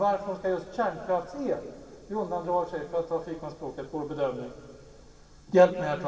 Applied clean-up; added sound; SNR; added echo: none; none; none; reverberation time 1.9 s.